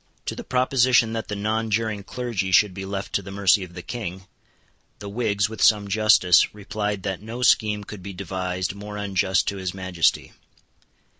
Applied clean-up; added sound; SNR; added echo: none; none; none; none.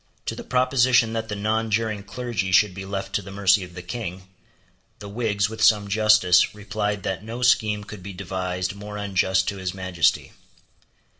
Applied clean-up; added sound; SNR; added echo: none; none; none; reverberation time 0.4 s.